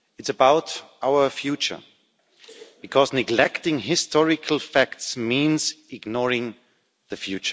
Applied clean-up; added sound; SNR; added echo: none; none; none; none.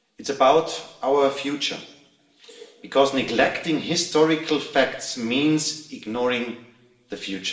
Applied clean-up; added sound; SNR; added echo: none; none; none; reverberation time 0.8 s.